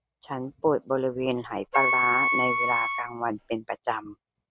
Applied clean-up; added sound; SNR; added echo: none; Wind instrument, woodwind instrument; -2 dB; none.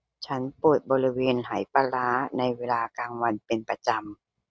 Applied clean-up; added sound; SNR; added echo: none; none; none; none.